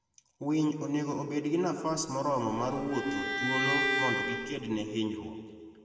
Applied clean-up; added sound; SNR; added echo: none; Bowed string instrument; 1 dB; reverberation time 1.9 s.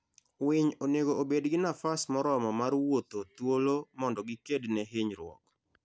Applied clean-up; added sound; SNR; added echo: none; none; none; none.